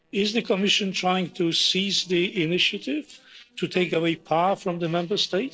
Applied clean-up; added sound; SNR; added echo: neural separator model SepFormer DNS4.